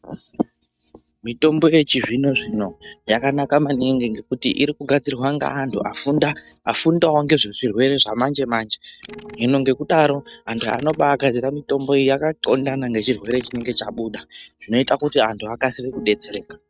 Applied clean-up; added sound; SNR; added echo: neural mask model RNNoise.